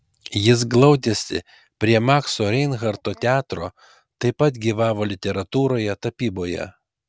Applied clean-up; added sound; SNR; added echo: none; none; none; none.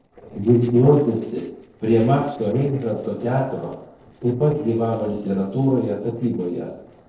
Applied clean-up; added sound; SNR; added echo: neural separator model SepFormer DNS4.